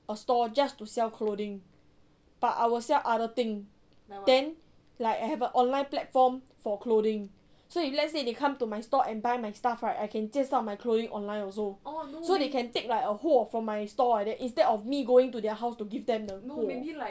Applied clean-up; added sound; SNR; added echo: none; none; none; none.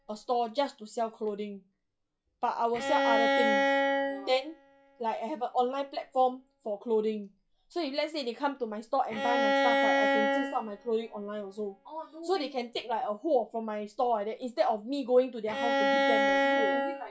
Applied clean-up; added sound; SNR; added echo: classical method log-MMSE.